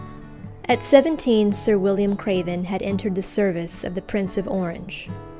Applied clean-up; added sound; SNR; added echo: none; Acoustic guitar / Strum; 17 dB; none.